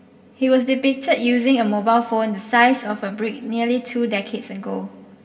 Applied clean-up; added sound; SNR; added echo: none; none; none; reverberation time 1.6 s.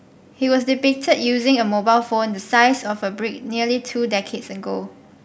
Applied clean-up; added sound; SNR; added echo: none; none; none; none.